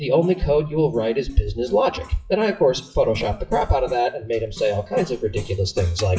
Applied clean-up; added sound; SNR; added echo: classical method WPE with log-MMSE.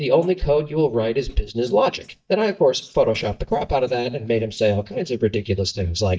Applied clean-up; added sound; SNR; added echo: neural mask model DeepFilterNet 3.